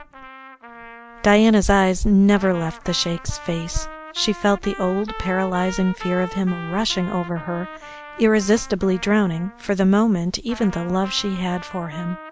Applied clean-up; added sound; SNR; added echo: none; Trumpet; 17 dB; none.